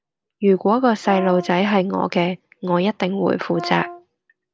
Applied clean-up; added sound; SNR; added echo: none; Brass instrument; 14 dB; none.